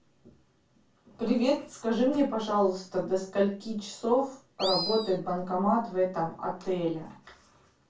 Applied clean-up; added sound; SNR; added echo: none; Animal; 5 dB; reverberation time 0.3 s.